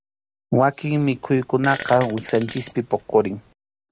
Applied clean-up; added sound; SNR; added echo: none; Fart; 12 dB; none.